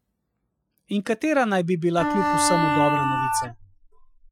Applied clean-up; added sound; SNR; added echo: classical method Wiener filter.